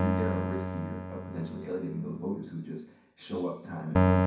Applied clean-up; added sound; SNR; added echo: none; Keyboard (musical); -5 dB; reverberation time 0.6 s.